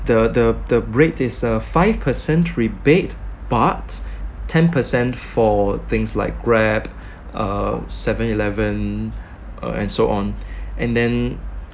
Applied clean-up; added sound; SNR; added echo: none; none; none; none.